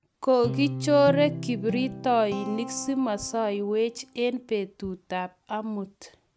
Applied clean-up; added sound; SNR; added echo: none; Guitar; 10 dB; none.